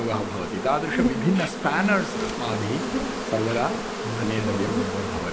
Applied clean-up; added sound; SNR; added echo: none; Insect; 0 dB; none.